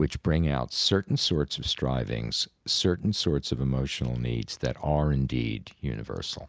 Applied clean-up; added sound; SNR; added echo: none; none; none; none.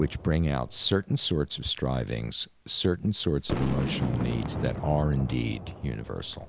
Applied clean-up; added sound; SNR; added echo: none; Boom; 9 dB; none.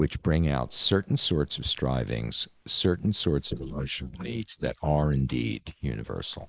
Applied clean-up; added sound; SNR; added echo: neural mask model Resemble Enhance denoiser.